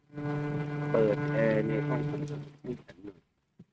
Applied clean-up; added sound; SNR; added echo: neural mask model RNNoise.